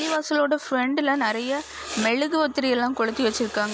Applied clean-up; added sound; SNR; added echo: none; Writing; 16 dB; none.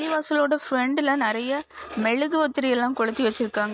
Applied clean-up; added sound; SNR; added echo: neural mask model RNNoise.